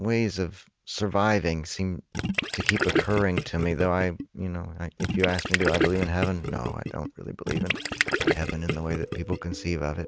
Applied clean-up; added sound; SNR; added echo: none; Gurgling; 1 dB; none.